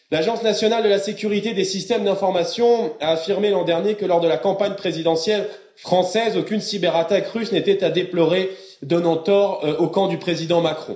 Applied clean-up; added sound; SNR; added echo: none; none; none; reverberation time 0.5 s.